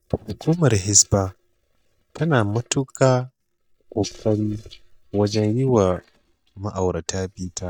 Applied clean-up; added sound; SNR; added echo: neural mask model DeepFilterNet 3.